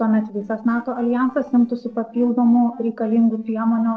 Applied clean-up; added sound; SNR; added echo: neural separator model SepFormer DNS4.